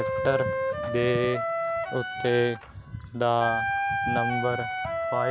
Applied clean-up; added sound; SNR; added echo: none; Wind instrument, woodwind instrument; 1 dB; none.